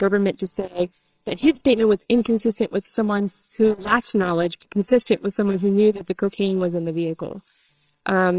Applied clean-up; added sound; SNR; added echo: neural separator model SepFormer WHAMR!.